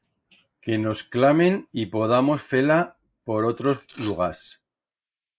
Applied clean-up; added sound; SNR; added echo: neural mask model Resemble Enhance denoiser.